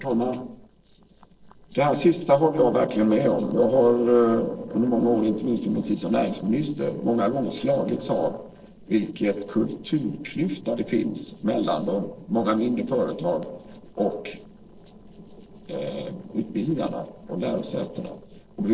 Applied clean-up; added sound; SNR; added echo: neural separator model SepFormer DNS4.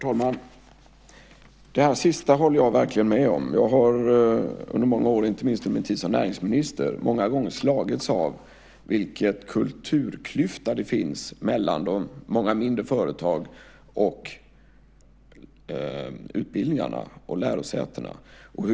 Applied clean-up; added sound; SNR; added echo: none; none; none; none.